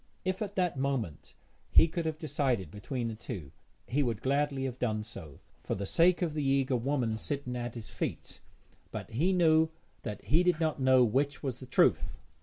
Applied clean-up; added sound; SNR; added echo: none; none; none; none.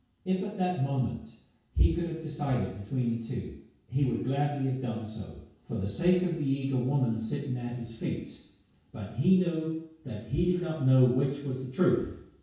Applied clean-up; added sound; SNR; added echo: none; none; none; reverberation time 0.6 s.